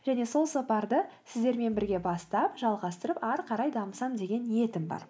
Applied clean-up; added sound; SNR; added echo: none; none; none; none.